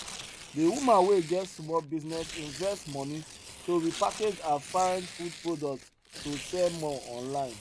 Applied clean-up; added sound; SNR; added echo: none; Tearing; 13 dB; none.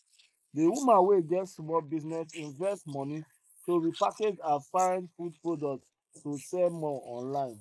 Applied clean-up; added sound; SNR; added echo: neural mask model Resemble Enhance denoiser.